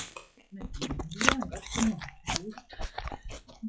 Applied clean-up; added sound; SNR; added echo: classical method WPE with log-MMSE.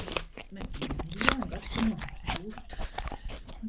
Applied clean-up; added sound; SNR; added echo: none; Chewing, mastication; -4 dB; reverberation time 0.3 s.